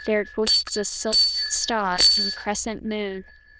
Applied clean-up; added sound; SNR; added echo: neural diffusion model UNIVERSE++.